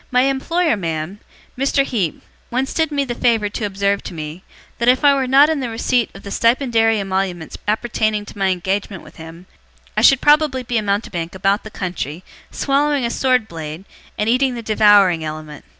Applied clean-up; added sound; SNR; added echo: none; none; none; none.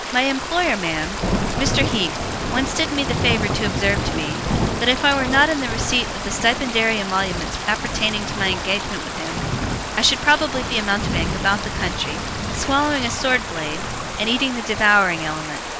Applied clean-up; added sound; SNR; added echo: none; Stream + Thunder / Rain; 3 dB; none.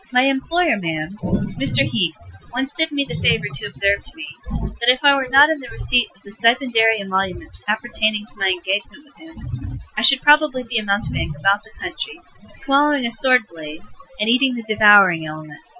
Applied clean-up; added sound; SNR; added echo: classical method Wiener filter.